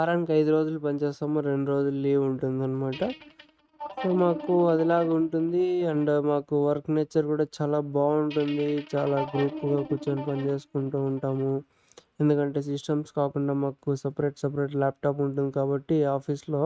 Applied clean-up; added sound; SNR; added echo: neural mask model RNNoise.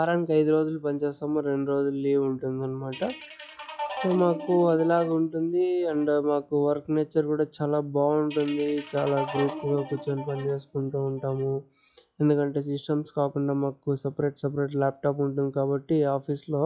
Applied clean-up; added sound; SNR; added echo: classical method log-MMSE.